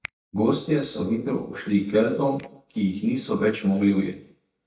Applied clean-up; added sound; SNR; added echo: neural mask model DeepFilterNet 3.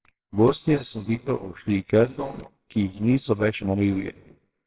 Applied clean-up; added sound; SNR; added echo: neural separator model SepFormer WHAMR!.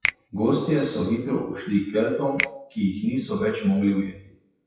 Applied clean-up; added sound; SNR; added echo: classical method WPE with log-MMSE.